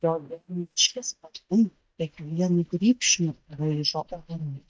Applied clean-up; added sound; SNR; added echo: neural mask model DeepFilterNet 3.